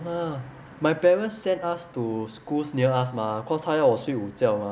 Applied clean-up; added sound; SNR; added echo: none; none; none; none.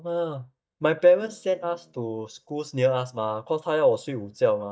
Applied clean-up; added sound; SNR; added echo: neural mask model DeepFilterNet 3.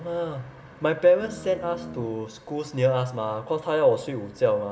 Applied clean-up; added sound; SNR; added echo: none; Guitar; 13 dB; reverberation time 2.1 s.